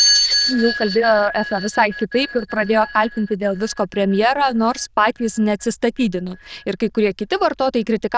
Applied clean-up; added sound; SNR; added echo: neural diffusion model UNIVERSE++.